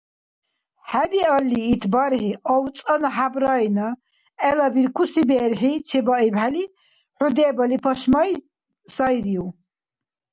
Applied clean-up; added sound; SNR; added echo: none; none; none; none.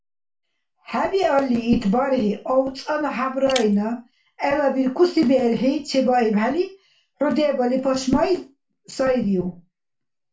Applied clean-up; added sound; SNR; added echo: none; Shatter; 17 dB; reverberation time 0.3 s.